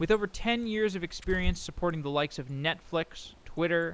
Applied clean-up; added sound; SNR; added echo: none; Bird; 10 dB; none.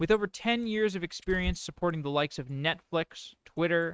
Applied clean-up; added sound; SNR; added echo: neural mask model RNNoise.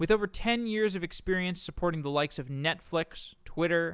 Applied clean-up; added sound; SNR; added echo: none; none; none; none.